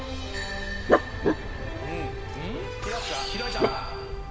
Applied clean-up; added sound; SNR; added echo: none; Dog; -4 dB; none.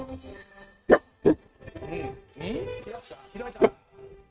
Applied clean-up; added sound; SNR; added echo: neural mask model RNNoise.